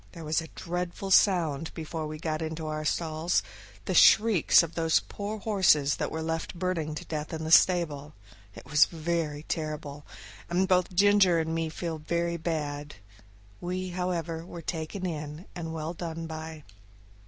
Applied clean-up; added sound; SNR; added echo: none; none; none; none.